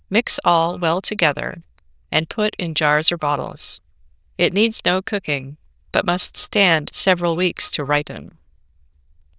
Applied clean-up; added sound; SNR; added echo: neural diffusion model UNIVERSE++.